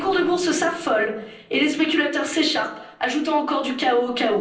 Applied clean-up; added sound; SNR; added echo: neural separator model SepFormer DNS4.